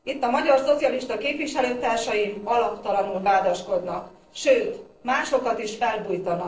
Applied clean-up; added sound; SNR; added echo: neural separator model SepFormer DNS4.